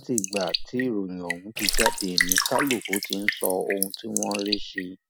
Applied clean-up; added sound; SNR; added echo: none; Raindrop / Drip; -1 dB; none.